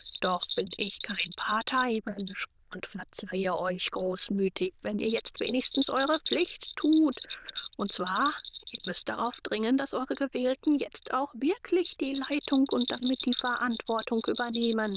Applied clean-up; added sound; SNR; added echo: neural diffusion model UNIVERSE++.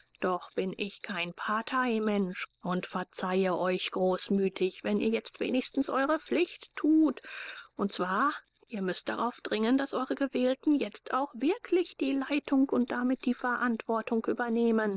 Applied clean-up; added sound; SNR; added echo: neural separator model SepFormer DNS4.